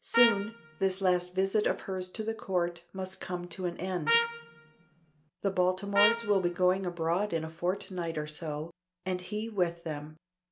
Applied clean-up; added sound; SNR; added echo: none; Trumpet; 2 dB; none.